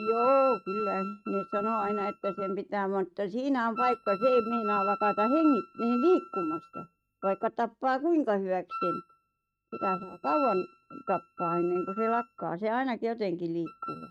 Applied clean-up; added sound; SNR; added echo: neural mask model RNNoise.